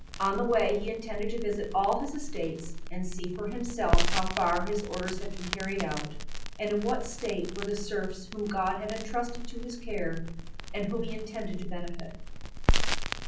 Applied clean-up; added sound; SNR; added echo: none; Crackle; -2 dB; reverberation time 0.6 s.